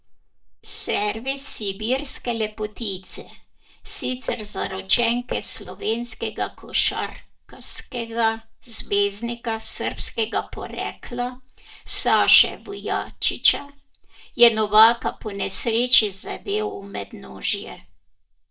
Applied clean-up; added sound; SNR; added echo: neural mask model DeepFilterNet 3.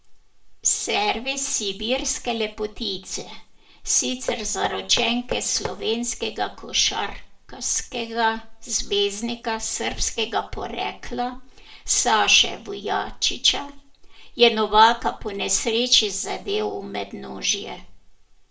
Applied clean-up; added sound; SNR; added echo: none; Knock; 11 dB; reverberation time 0.3 s.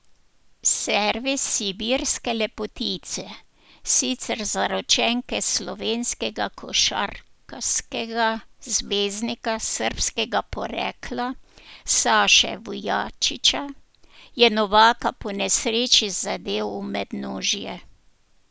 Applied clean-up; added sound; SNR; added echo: none; none; none; none.